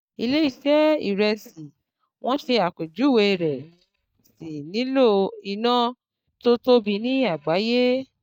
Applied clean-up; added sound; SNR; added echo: neural mask model DeepFilterNet 3.